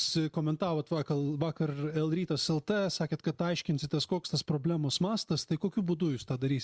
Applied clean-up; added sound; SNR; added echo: none; none; none; none.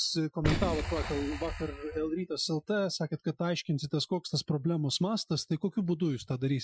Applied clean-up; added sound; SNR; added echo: classical method Wiener filter.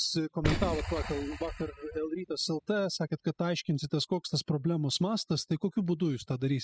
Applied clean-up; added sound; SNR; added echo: classical method spectral subtraction.